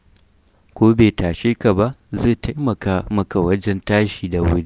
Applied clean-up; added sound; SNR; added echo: none; none; none; none.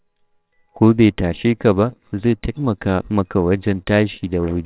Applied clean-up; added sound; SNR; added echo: neural separator model SepFormer WHAMR!.